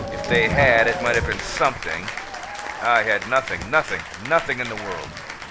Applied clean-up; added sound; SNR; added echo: none; Thunder + Applause / Cheering; 7 dB; none.